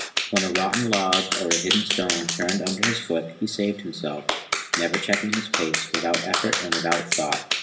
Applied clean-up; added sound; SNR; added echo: none; Clapping; 0 dB; reverberation time 0.7 s.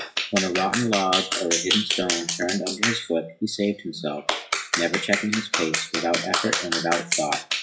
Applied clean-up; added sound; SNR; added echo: classical method WPE with log-MMSE.